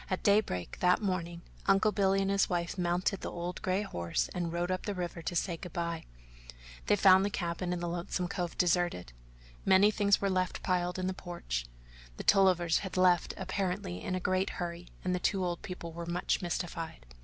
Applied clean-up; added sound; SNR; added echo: none; none; none; none.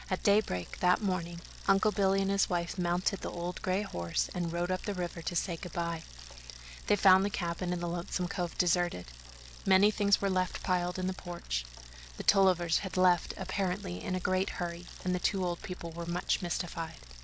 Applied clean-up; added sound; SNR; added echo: none; Bicycle; 20 dB; none.